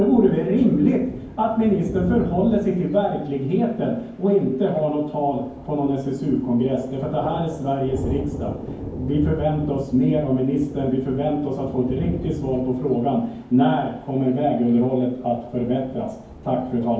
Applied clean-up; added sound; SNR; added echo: none; Thunder; 13 dB; reverberation time 0.9 s.